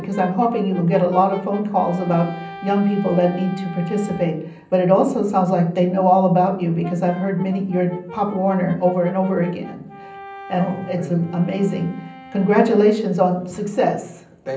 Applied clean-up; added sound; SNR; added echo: none; Brass instrument; 19 dB; reverberation time 0.6 s.